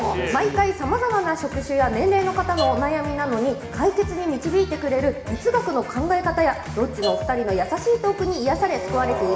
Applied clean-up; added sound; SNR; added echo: none; Bell / Percussion; 15 dB; reverberation time 1.7 s.